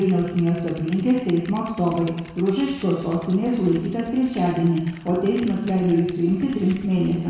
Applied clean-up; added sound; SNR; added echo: none; Typing; 20 dB; reverberation time 1.1 s.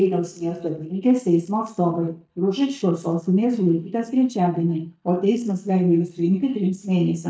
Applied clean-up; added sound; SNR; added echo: neural mask model DeepFilterNet 3.